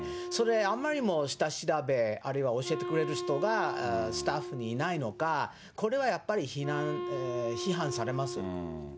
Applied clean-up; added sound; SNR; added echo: none; Wind instrument, woodwind instrument; 8 dB; none.